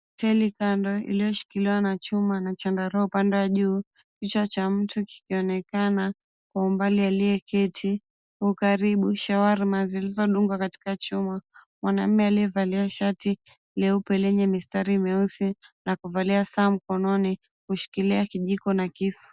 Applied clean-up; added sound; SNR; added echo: none; none; none; none.